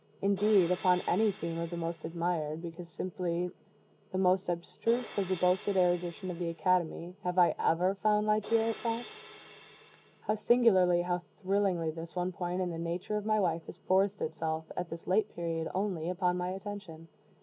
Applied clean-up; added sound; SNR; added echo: none; Crash cymbal; 17 dB; none.